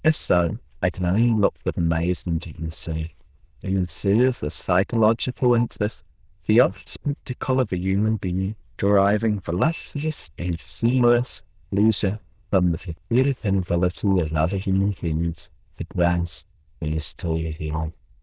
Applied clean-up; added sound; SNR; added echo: neural diffusion model UNIVERSE++.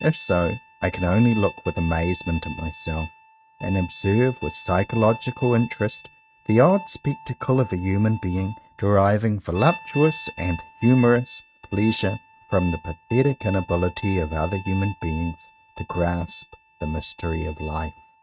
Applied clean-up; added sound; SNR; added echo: neural mask model RNNoise.